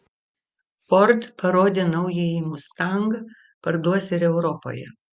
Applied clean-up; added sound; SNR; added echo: none; none; none; none.